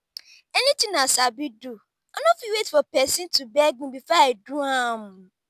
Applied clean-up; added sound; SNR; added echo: none; none; none; none.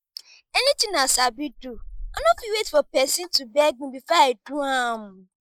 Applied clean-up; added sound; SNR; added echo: neural mask model Resemble Enhance denoiser.